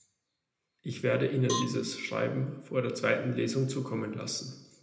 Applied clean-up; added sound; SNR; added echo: none; Cowbell; 9 dB; reverberation time 0.8 s.